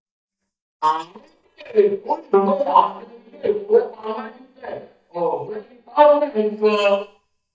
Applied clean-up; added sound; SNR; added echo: neural mask model DeepFilterNet 3.